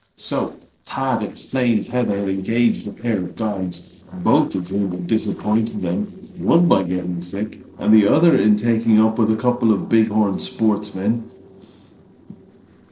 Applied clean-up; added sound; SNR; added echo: neural separator model SepFormer DNS4.